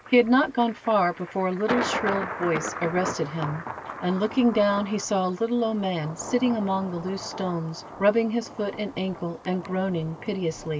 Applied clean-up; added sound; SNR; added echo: none; Thunder; 10 dB; none.